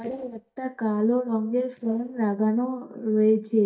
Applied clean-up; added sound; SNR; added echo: neural mask model DeepFilterNet 3.